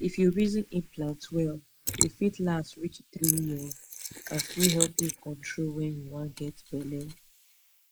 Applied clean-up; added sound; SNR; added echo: neural mask model Resemble Enhance denoiser.